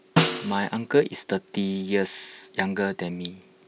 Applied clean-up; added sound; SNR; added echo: none; Snare drum; 2 dB; none.